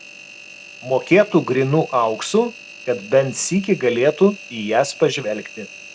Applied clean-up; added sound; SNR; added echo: none; Engine; 19 dB; none.